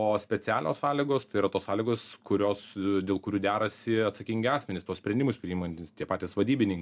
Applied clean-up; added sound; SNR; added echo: none; none; none; none.